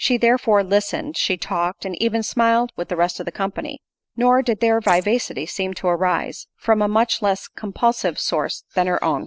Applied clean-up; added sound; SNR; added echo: neural separator model SepFormer DNS4.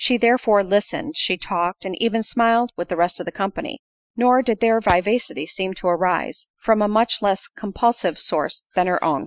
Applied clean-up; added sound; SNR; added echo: classical method Wiener filter.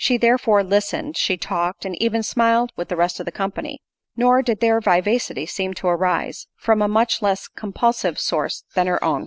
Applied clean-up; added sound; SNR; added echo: none; none; none; none.